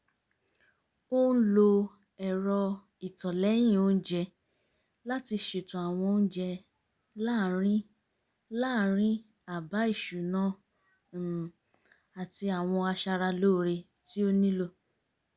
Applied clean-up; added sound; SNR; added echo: none; none; none; none.